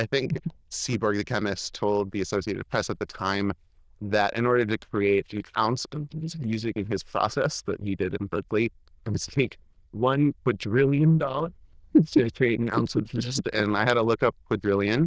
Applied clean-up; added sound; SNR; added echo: neural diffusion model UNIVERSE++.